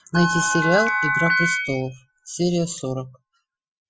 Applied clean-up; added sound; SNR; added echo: classical method Wiener filter.